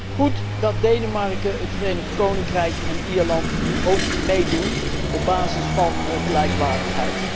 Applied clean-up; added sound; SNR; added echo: none; Engine / Vehicle; 0 dB; none.